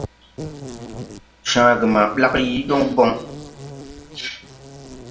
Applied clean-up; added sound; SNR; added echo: none; Insect; 15 dB; reverberation time 0.5 s.